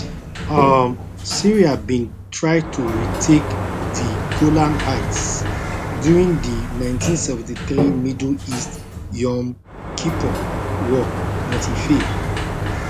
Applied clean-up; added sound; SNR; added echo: none; Sliding door; 3 dB; none.